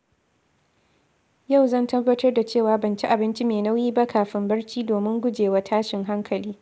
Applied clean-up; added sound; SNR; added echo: none; none; none; none.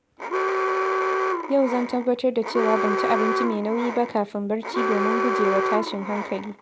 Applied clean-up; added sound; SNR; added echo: none; Alarm; 0 dB; none.